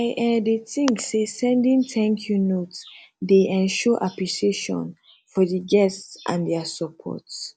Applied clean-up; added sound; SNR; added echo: none; none; none; none.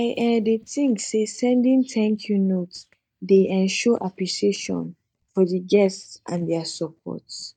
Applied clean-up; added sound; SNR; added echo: neural mask model DeepFilterNet 3.